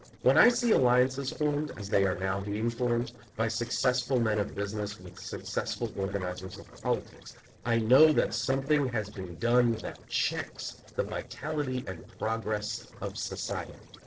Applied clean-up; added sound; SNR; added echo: neural separator model SepFormer DNS4.